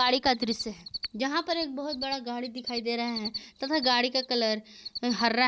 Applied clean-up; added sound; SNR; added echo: none; Cricket; 11 dB; none.